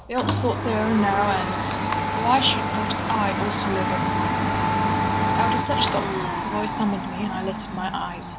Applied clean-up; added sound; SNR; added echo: none; Domestic sounds, home sounds; -2 dB; none.